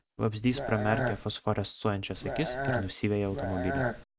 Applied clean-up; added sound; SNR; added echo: none; Burping, eructation; 2 dB; none.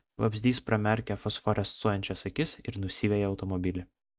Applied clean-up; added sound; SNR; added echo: none; none; none; none.